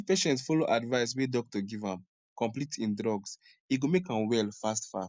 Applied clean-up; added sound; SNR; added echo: none; none; none; none.